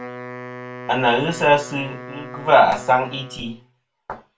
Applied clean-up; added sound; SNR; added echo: none; Wind instrument, woodwind instrument; 15 dB; reverberation time 0.2 s.